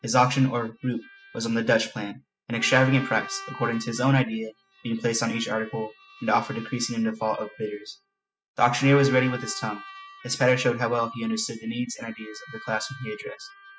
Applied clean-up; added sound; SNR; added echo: classical method spectral subtraction.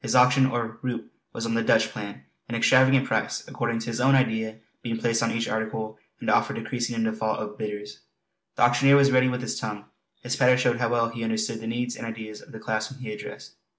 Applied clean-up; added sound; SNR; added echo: none; none; none; none.